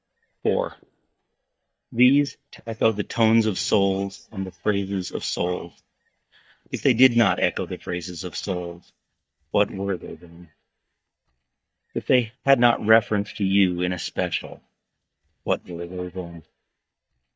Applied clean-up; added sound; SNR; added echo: neural mask model DeepFilterNet 3.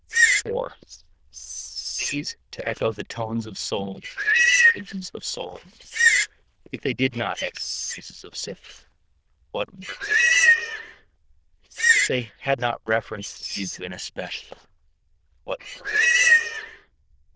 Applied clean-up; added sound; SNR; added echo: neural diffusion model UNIVERSE++.